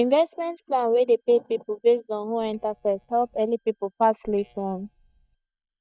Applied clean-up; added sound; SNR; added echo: neural mask model DeepFilterNet 3.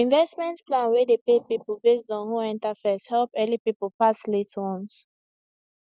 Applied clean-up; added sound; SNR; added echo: none; none; none; none.